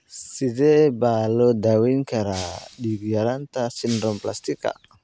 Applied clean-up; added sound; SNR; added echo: none; Shatter; 19 dB; none.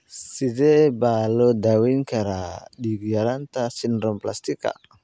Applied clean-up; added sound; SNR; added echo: none; none; none; none.